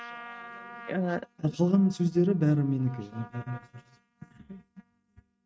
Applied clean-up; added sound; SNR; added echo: neural mask model RNNoise.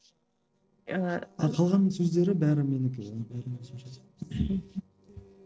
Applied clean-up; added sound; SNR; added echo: neural separator model SepFormer DNS4.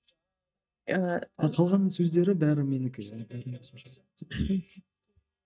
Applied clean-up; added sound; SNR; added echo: neural mask model DeepFilterNet 3.